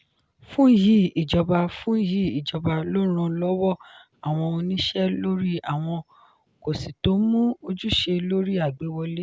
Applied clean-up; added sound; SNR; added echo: none; none; none; none.